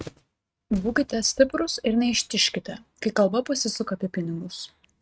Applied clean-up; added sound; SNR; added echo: neural mask model RNNoise.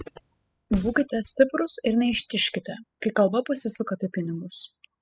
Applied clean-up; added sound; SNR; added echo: classical method spectral subtraction.